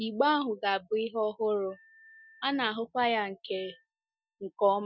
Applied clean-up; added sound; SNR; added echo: classical method Wiener filter.